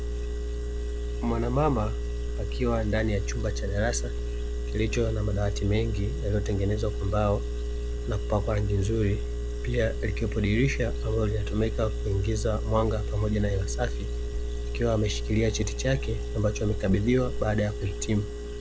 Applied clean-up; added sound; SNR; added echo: none; Engine; 2 dB; none.